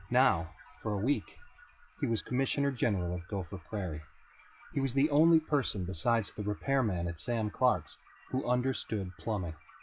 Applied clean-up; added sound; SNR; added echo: classical method log-MMSE.